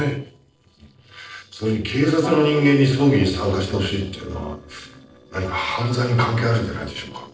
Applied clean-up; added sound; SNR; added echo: neural separator model SepFormer DNS4.